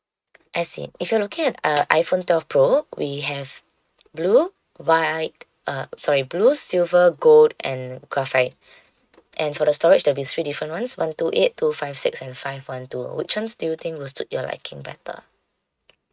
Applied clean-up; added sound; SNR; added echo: neural mask model RNNoise.